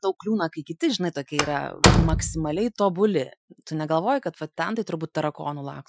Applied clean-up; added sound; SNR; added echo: classical method Wiener filter.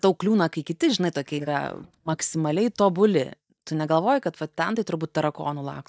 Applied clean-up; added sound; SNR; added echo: neural mask model DeepFilterNet 3.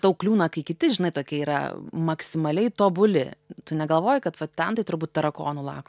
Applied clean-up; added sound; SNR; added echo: none; none; none; none.